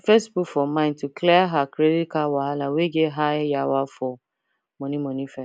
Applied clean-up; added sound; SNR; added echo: none; none; none; none.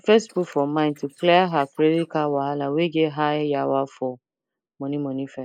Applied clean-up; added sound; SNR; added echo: neural mask model Resemble Enhance denoiser.